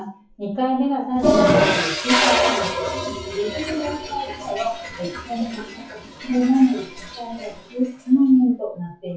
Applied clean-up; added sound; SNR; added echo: classical method WPE with log-MMSE.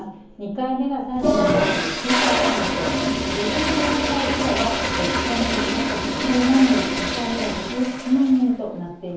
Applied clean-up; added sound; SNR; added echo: none; Toilet flush; 0 dB; reverberation time 0.7 s.